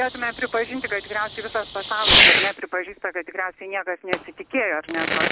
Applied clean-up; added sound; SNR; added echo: none; Fireworks; -3 dB; none.